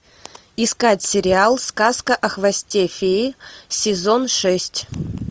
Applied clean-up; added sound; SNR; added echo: none; none; none; none.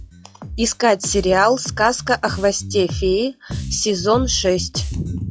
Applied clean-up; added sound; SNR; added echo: classical method log-MMSE.